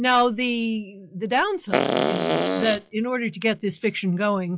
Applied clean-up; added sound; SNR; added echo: classical method log-MMSE.